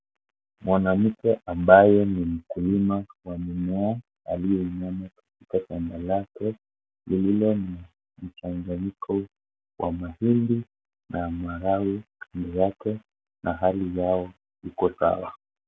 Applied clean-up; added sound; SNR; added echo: none; none; none; none.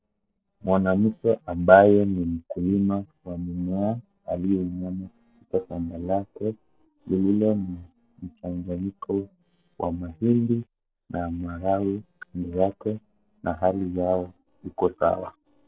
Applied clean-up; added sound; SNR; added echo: neural separator model SepFormer DNS4.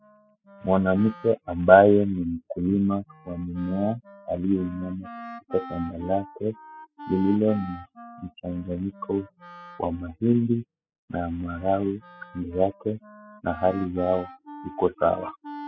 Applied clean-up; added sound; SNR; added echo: classical method spectral subtraction.